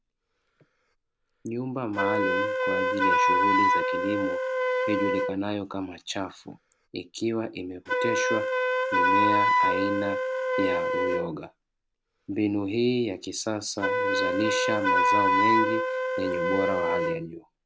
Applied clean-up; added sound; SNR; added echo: none; Wind instrument, woodwind instrument; -4 dB; none.